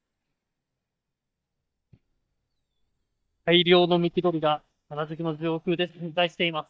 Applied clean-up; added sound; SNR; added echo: neural mask model DeepFilterNet 3.